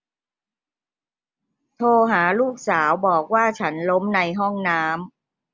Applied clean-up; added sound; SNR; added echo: none; none; none; none.